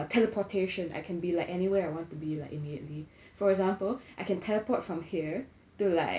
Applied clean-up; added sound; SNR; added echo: none; none; none; none.